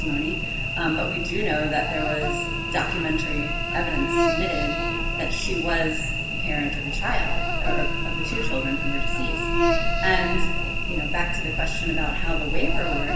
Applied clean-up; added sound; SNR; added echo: none; Cricket / Buzz; 3 dB; reverberation time 0.9 s.